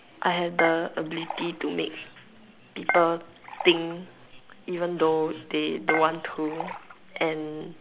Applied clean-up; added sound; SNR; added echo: none; Dishes, pots, and pans / Chink, clink; 6 dB; none.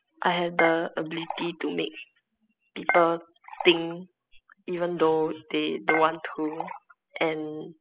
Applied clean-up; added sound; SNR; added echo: classical method spectral subtraction.